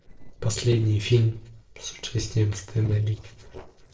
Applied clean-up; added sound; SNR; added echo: neural separator model SepFormer DNS4.